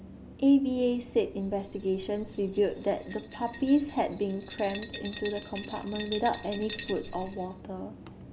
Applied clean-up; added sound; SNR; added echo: none; Glass; 16 dB; none.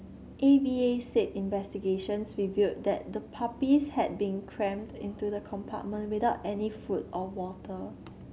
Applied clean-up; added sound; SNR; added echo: none; none; none; none.